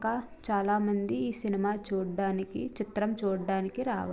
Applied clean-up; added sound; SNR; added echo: none; none; none; none.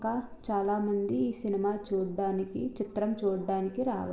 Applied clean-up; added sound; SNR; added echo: none; none; none; reverberation time 1.3 s.